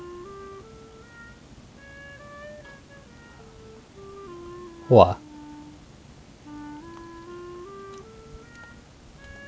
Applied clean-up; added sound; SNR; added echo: none; Wind instrument, woodwind instrument; 15 dB; none.